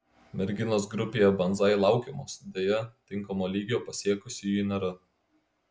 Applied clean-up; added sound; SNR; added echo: none; none; none; none.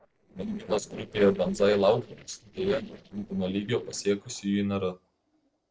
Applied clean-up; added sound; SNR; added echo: neural separator model SepFormer DNS4.